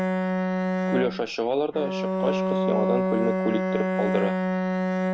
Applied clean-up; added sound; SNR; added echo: none; Bowed string instrument; -4 dB; none.